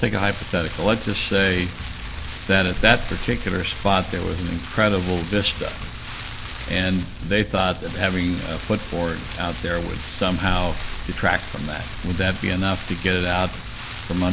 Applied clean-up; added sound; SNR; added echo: none; Rain; 8 dB; none.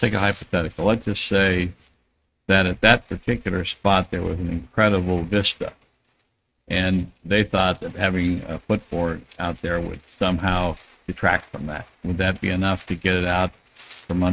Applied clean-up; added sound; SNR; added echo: neural mask model RNNoise.